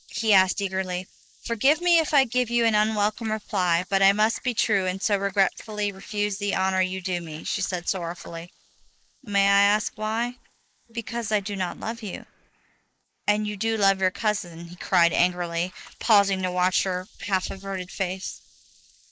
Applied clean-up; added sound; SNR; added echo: neural mask model Resemble Enhance denoiser.